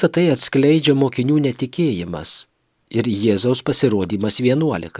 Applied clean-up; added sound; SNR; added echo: none; none; none; none.